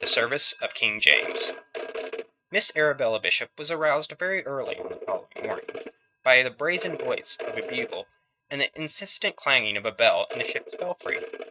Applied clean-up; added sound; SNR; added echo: neural mask model RNNoise.